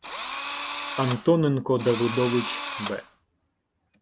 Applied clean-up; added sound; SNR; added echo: none; Engine / Drill; 4 dB; none.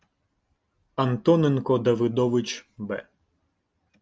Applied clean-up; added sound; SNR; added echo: none; none; none; none.